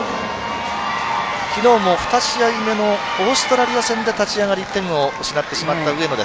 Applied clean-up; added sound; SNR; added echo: none; none; none; none.